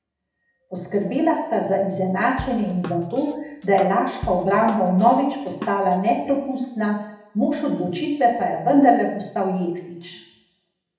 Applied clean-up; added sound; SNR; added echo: none; Drum / Drum kit; 15 dB; reverberation time 0.8 s.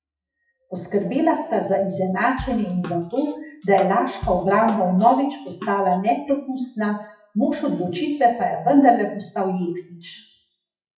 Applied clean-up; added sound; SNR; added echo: classical method WPE with log-MMSE.